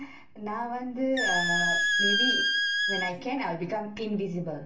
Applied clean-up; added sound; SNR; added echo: none; Squeak; -3 dB; reverberation time 0.3 s.